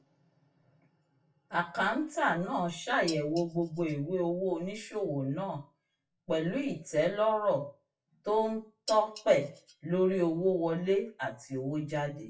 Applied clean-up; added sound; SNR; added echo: classical method WPE with log-MMSE.